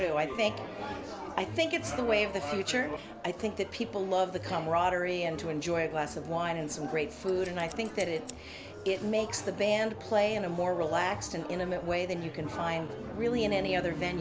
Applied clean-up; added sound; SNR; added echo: none; Scissors; 20 dB; none.